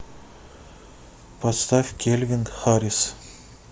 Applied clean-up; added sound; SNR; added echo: none; none; none; none.